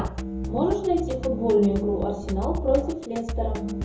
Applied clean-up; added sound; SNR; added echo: none; Drum kit; 5 dB; reverberation time 0.6 s.